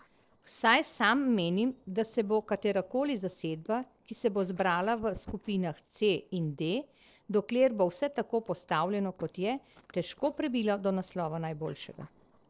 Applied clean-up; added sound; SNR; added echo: neural separator model SepFormer DNS4.